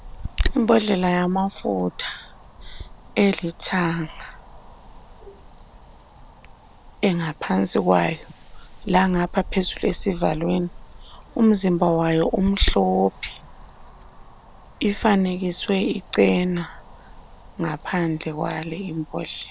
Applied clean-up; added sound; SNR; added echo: none; Wind; 11 dB; none.